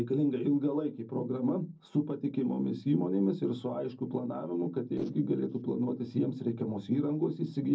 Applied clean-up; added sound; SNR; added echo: neural separator model SepFormer DNS4.